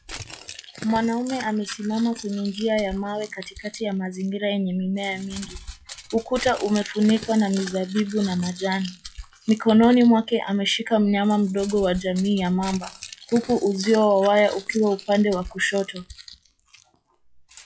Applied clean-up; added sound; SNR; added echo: classical method log-MMSE.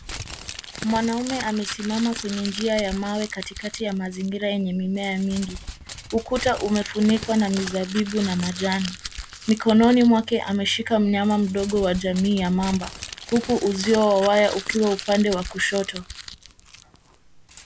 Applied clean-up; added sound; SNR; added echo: none; Crumpling, crinkling; 13 dB; none.